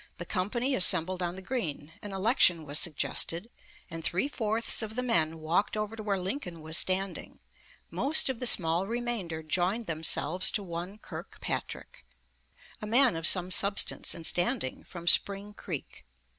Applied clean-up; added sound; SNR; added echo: none; none; none; none.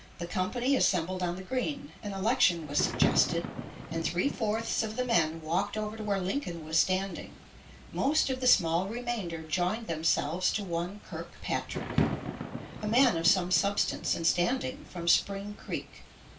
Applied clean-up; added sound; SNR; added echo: none; Thunder / Rain; 9 dB; reverberation time 0.2 s.